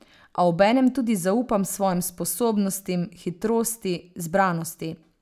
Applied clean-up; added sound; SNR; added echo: none; none; none; none.